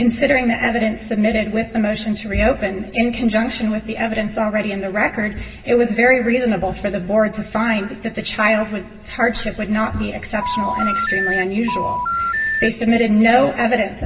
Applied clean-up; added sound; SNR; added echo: none; Telephone; 2 dB; reverberation time 2.4 s.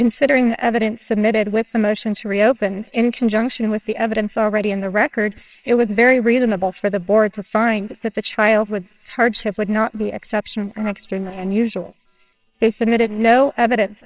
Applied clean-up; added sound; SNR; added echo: neural separator model SepFormer WHAMR!.